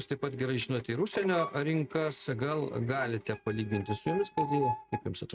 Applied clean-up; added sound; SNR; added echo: neural mask model RNNoise.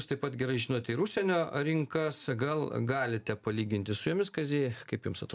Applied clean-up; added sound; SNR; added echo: none; none; none; none.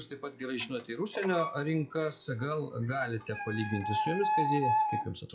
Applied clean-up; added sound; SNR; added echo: classical method log-MMSE.